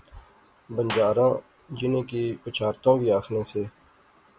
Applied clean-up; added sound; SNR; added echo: none; Clapping; 17 dB; none.